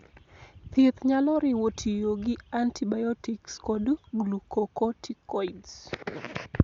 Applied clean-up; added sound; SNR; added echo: none; none; none; none.